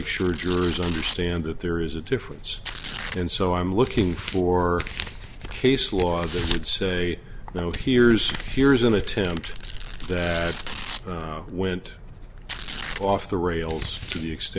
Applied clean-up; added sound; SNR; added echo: none; Tearing; 10 dB; none.